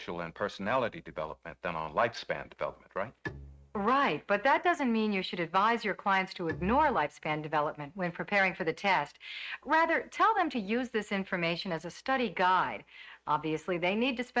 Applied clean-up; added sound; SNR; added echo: neural mask model RNNoise.